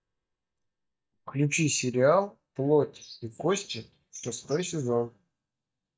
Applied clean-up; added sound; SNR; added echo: neural mask model DeepFilterNet 3.